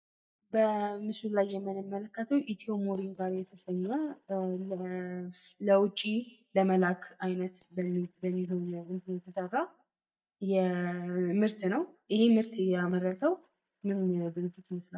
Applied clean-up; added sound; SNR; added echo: neural mask model DeepFilterNet 3.